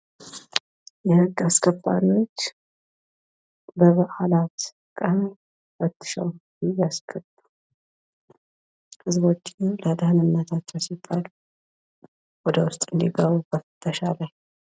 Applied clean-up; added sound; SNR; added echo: none; none; none; none.